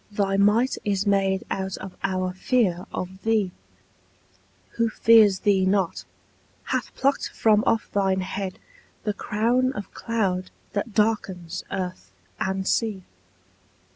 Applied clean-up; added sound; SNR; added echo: none; none; none; none.